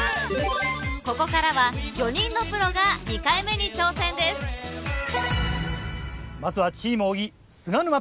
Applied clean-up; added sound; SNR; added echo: none; none; none; none.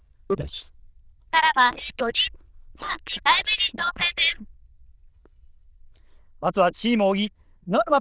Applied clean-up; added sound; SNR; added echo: neural diffusion model UNIVERSE++.